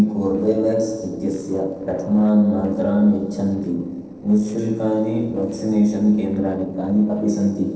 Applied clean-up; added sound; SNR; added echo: neural separator model SepFormer DNS4.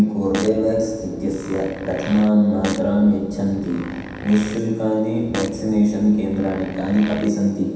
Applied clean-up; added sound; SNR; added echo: none; Fart; 14 dB; reverberation time 0.7 s.